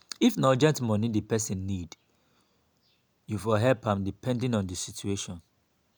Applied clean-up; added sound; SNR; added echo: none; none; none; none.